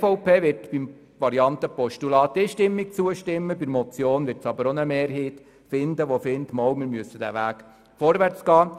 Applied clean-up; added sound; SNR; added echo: none; none; none; none.